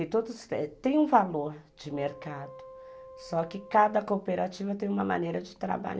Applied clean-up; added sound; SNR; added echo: none; Wind instrument, woodwind instrument; 20 dB; none.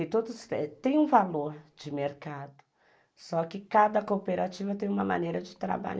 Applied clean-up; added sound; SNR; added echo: neural mask model Resemble Enhance denoiser.